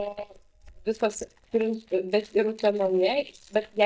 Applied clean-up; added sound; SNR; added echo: neural mask model DeepFilterNet 3.